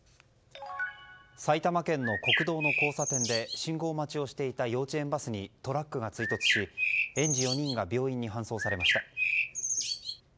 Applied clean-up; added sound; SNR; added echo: none; Bird; -2 dB; none.